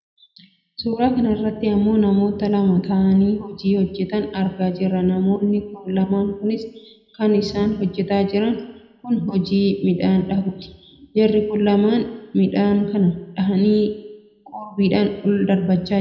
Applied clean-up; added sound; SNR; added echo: none; none; none; reverberation time 0.7 s.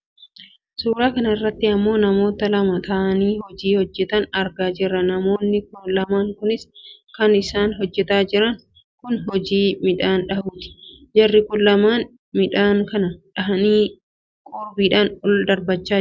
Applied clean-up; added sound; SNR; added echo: none; none; none; none.